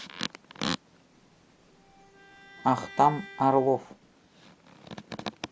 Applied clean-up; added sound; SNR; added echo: none; Bowed string instrument; 19 dB; none.